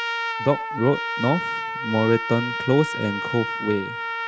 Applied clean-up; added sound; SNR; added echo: none; Trumpet; 4 dB; none.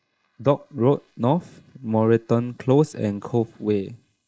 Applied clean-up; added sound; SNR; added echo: neural mask model Resemble Enhance denoiser.